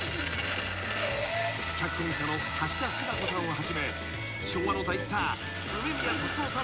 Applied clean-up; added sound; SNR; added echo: none; Sawing; 1 dB; none.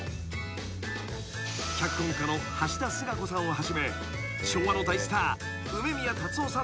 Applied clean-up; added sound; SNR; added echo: none; none; none; none.